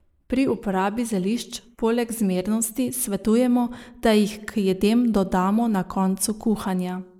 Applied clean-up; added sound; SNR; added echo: neural mask model Resemble Enhance denoiser.